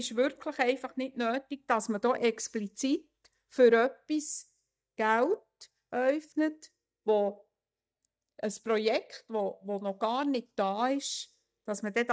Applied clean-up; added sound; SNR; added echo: neural mask model DeepFilterNet 3.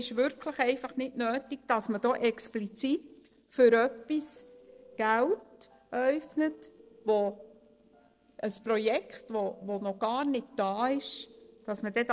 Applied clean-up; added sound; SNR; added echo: neural separator model SepFormer DNS4.